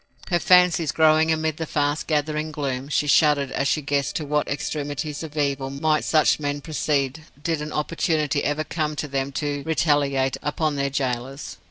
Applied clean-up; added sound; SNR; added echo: neural separator model SepFormer DNS4.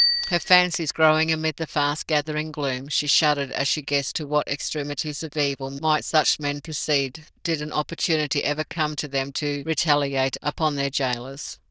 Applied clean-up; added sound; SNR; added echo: neural diffusion model UNIVERSE++.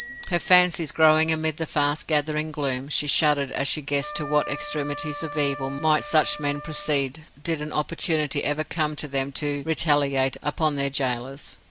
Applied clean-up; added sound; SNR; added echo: none; Bicycle bell + Wind instrument, woodwind instrument; 11 dB; none.